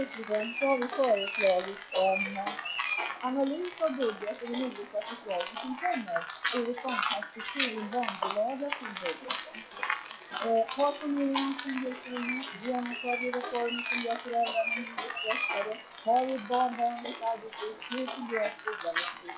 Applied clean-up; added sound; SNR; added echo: classical method log-MMSE.